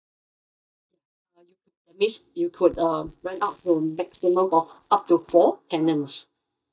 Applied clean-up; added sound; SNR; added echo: neural mask model DeepFilterNet 3.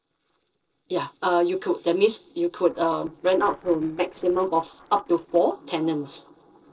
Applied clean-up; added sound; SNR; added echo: neural separator model SepFormer DNS4.